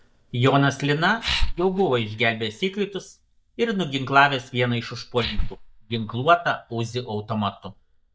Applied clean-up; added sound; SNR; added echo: neural mask model DeepFilterNet 3.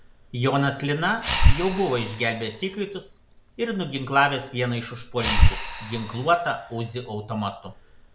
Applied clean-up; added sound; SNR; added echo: none; Breathing; -1 dB; none.